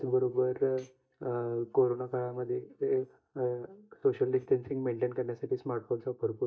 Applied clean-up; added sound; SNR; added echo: neural mask model DeepFilterNet 3.